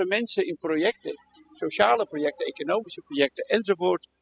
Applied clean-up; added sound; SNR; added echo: classical method spectral subtraction.